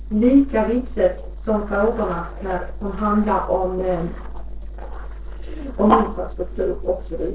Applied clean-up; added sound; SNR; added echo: neural separator model SepFormer DNS4.